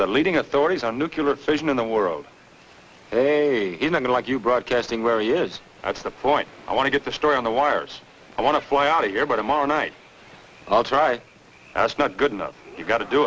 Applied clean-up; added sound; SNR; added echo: none; none; none; none.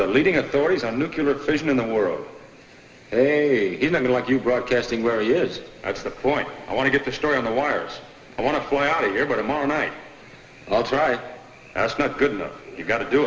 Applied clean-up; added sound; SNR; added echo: none; none; none; reverberation time 2.4 s.